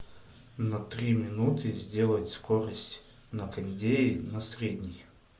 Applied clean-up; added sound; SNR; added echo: none; none; none; none.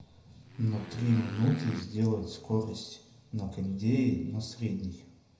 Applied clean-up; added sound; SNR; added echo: none; Motorcycle; 15 dB; reverberation time 0.7 s.